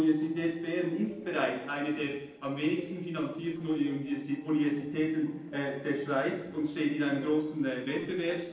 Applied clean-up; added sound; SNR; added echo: neural separator model SepFormer DNS4.